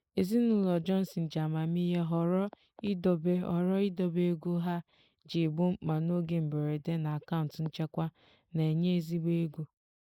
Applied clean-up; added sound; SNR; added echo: neural mask model Resemble Enhance denoiser.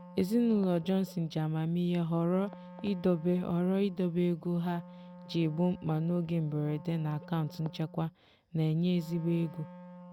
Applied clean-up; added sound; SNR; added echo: none; Wind instrument, woodwind instrument; 18 dB; none.